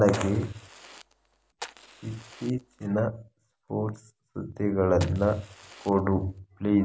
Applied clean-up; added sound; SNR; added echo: none; Fire; 18 dB; none.